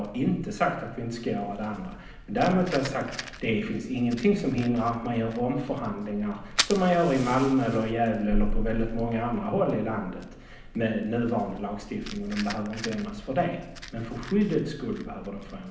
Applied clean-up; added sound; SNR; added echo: none; Fire; 9 dB; reverberation time 0.8 s.